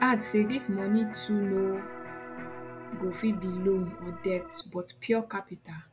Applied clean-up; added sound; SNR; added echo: none; Electric guitar + Organ; 13 dB; none.